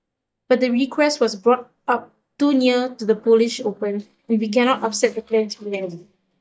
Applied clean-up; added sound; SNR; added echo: neural mask model DeepFilterNet 3.